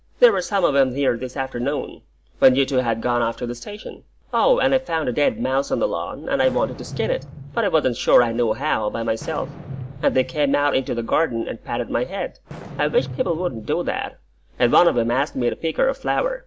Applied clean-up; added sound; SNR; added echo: none; Fireworks; 13 dB; none.